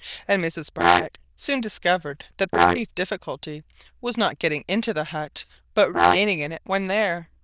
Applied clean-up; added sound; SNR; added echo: neural diffusion model UNIVERSE++.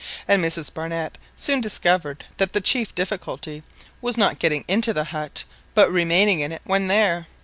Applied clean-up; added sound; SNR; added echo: none; none; none; none.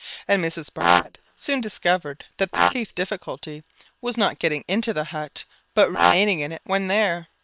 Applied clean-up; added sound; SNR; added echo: neural separator model SepFormer WHAM!.